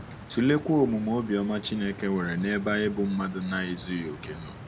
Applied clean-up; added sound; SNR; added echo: none; Stream; 15 dB; none.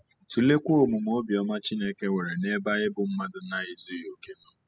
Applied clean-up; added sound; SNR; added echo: classical method spectral subtraction.